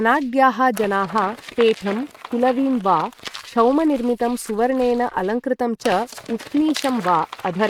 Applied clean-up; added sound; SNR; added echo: neural mask model RNNoise.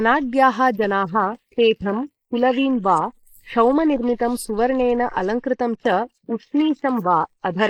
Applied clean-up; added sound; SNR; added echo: neural mask model Resemble Enhance denoiser.